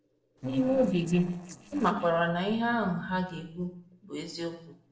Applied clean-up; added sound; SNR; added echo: neural separator model SepFormer DNS4.